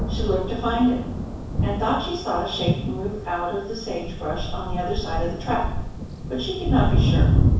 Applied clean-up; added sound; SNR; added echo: none; Thunder; -3 dB; reverberation time 0.7 s.